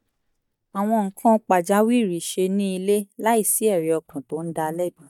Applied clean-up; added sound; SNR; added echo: neural mask model DeepFilterNet 3.